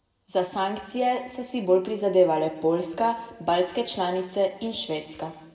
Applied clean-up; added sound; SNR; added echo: none; none; none; reverberation time 1.1 s.